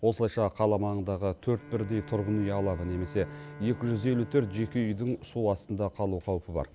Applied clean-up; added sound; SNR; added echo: none; Bowed string instrument; 18 dB; none.